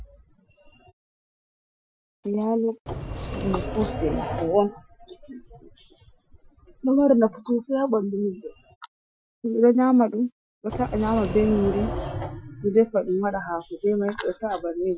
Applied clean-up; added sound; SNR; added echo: classical method Wiener filter.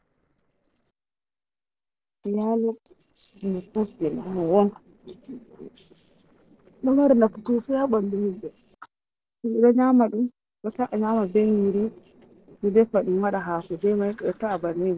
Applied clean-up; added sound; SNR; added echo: neural separator model SepFormer DNS4.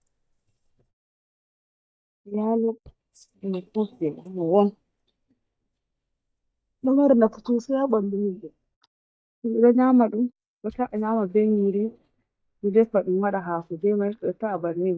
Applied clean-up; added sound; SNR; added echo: neural mask model DeepFilterNet 3.